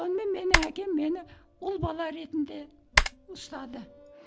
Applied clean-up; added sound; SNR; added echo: none; Typing; -2 dB; none.